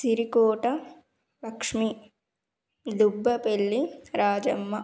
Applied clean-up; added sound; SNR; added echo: none; none; none; none.